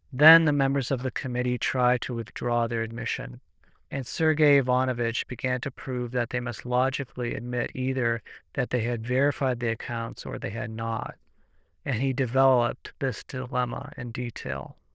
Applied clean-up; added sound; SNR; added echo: neural diffusion model UNIVERSE++.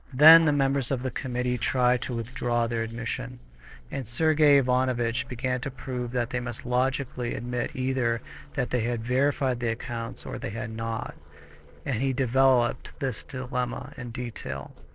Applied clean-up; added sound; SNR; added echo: neural separator model SepFormer DNS4.